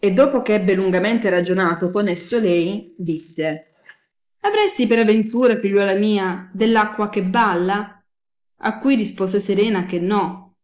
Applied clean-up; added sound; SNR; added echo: neural mask model Resemble Enhance denoiser.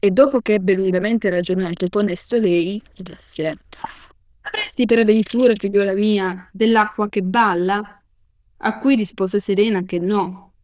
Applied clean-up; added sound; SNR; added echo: neural diffusion model UNIVERSE++.